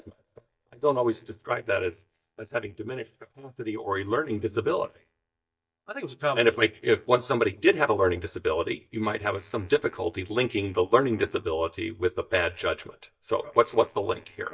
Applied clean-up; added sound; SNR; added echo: neural mask model DeepFilterNet 3.